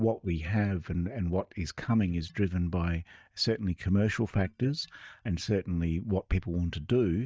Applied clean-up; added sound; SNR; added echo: neural mask model DeepFilterNet 3.